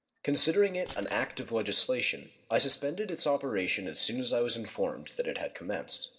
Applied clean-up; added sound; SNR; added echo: neural separator model SepFormer DNS4.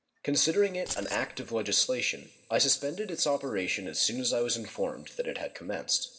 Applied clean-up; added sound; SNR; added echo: none; Keys jangling; 9 dB; reverberation time 1.6 s.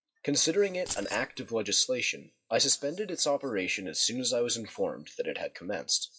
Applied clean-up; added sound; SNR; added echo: classical method WPE with log-MMSE.